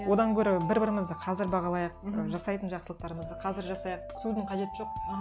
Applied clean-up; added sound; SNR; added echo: none; Alarm; 11 dB; none.